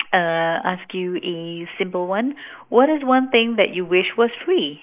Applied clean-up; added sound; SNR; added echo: neural mask model Resemble Enhance denoiser.